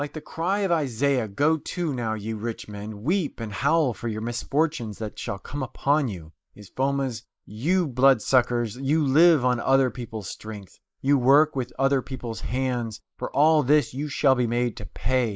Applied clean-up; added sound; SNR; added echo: neural mask model Resemble Enhance denoiser.